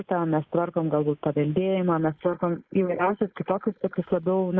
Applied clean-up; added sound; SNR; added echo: neural mask model Resemble Enhance denoiser.